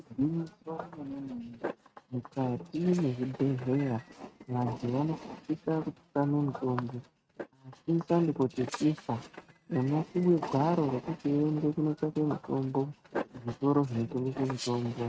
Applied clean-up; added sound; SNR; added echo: neural mask model RNNoise.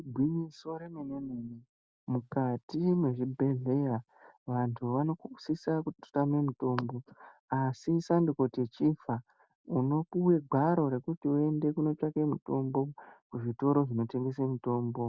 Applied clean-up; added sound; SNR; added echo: none; none; none; none.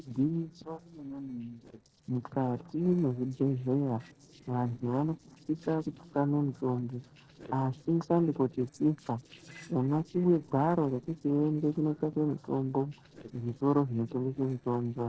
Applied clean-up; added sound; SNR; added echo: neural separator model SepFormer DNS4.